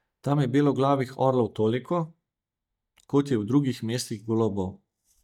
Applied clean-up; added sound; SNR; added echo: neural mask model DeepFilterNet 3.